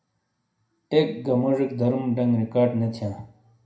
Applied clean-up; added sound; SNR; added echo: none; none; none; reverberation time 0.4 s.